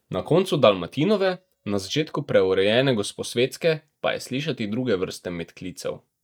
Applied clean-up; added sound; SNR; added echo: neural mask model DeepFilterNet 3.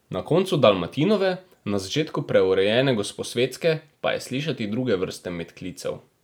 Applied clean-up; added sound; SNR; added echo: none; none; none; none.